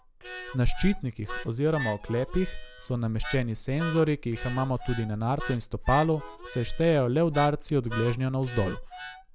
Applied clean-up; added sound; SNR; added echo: none; Harmonica; 14 dB; none.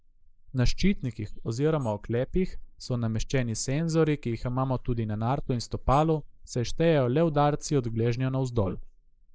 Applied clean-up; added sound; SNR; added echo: neural mask model Resemble Enhance denoiser.